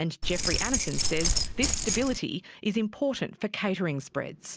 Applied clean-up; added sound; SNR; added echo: none; Keys jangling; -3 dB; none.